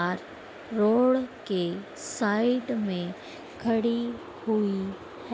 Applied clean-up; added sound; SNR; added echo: none; none; none; none.